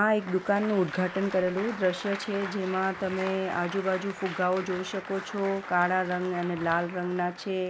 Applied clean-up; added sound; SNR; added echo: none; Applause; 12 dB; none.